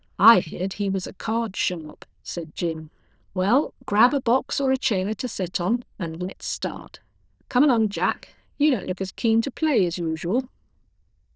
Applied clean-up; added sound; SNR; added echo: neural diffusion model UNIVERSE++.